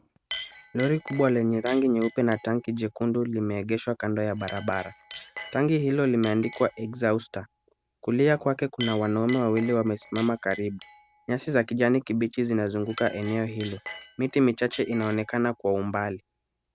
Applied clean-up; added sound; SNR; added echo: none; Chink, clink; 18 dB; none.